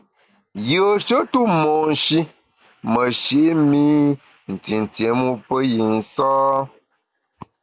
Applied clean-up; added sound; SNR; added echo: none; none; none; none.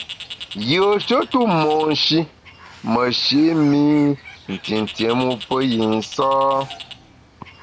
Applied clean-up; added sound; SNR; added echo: none; Bird; 17 dB; none.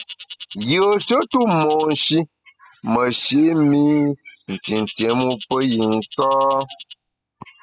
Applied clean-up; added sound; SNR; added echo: classical method spectral subtraction.